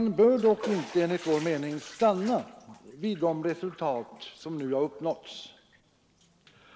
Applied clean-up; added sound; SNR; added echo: none; Bathtub (filling or washing); 18 dB; none.